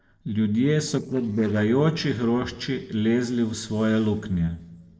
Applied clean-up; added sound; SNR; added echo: neural separator model SepFormer DNS4.